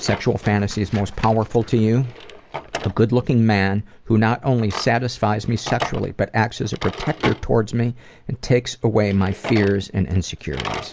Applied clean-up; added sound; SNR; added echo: none; Drawer open or close; 14 dB; none.